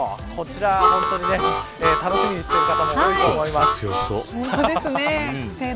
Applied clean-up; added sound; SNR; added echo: none; Harmonica; -2 dB; none.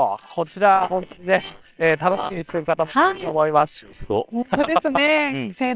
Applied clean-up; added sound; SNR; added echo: neural separator model SepFormer WHAM!.